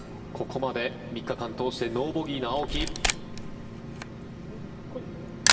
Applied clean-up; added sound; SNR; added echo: none; Camera; 1 dB; reverberation time 2.0 s.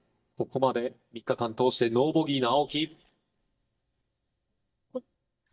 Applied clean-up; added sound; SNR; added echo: neural mask model DeepFilterNet 3.